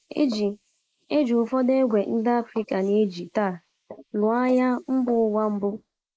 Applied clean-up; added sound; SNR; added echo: neural mask model Resemble Enhance denoiser.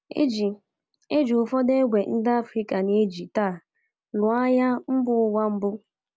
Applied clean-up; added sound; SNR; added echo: none; none; none; none.